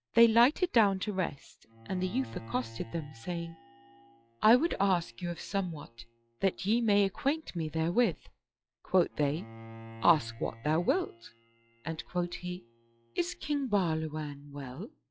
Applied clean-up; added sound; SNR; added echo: classical method log-MMSE.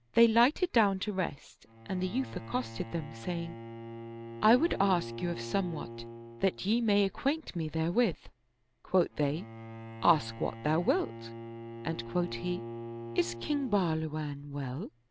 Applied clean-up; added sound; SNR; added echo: none; Bowed string instrument; 13 dB; none.